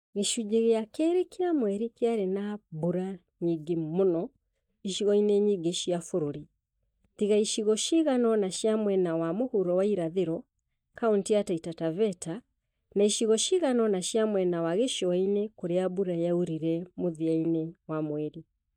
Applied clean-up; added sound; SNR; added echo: neural mask model DeepFilterNet 3.